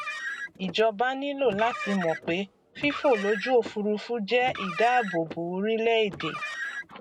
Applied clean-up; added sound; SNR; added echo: none; Car; 10 dB; none.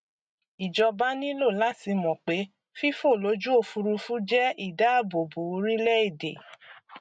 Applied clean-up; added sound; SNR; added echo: none; none; none; none.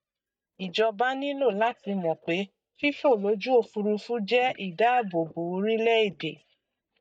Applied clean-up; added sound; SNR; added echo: neural mask model DeepFilterNet 3.